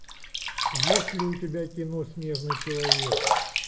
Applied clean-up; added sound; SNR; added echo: none; Sink (filling or washing); -4 dB; none.